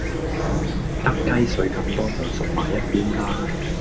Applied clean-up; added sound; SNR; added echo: none; Chirp, tweet / Fowl; -2 dB; none.